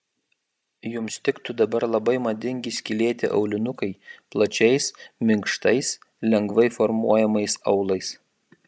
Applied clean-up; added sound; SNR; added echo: none; none; none; none.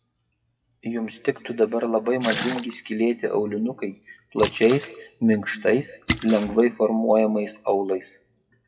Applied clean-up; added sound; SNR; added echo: classical method WPE with log-MMSE.